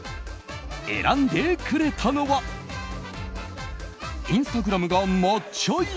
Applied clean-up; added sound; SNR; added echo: none; Bowed string instrument; 20 dB; none.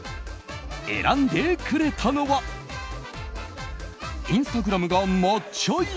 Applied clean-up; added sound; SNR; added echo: none; none; none; none.